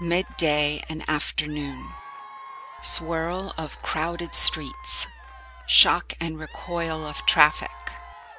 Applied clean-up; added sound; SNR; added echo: none; Applause / Crowd / Cheering; 16 dB; none.